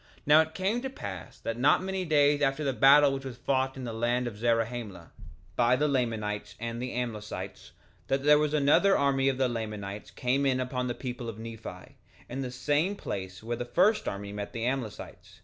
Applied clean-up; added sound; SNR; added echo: none; none; none; none.